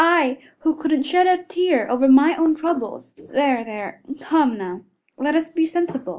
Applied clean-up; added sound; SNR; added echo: neural mask model Resemble Enhance denoiser.